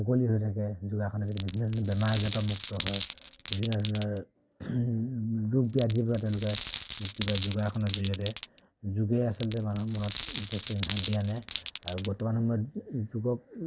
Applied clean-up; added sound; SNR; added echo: none; Glass; 2 dB; none.